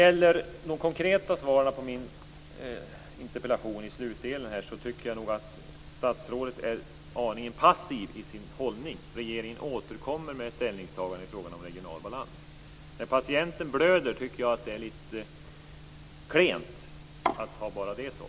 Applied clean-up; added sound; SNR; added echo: none; none; none; none.